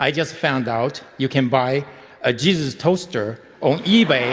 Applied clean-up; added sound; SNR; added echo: none; none; none; none.